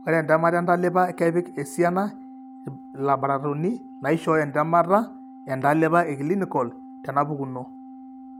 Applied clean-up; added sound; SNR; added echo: none; Organ; 18 dB; none.